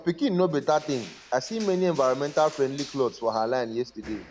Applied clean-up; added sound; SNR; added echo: none; Crushing; 20 dB; none.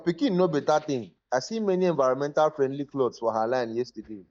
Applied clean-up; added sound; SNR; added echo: neural mask model DeepFilterNet 3.